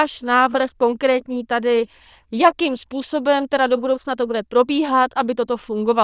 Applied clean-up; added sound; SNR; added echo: neural diffusion model UNIVERSE++.